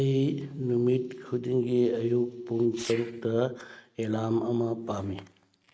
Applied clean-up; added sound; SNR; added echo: neural mask model RNNoise.